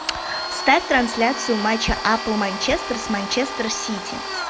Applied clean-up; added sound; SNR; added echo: none; Domestic sounds, home sounds; 6 dB; none.